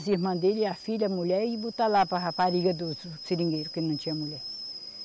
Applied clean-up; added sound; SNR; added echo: none; Boiling / Alarm; 13 dB; none.